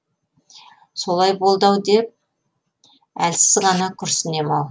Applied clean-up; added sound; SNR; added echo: none; Tools; 16 dB; none.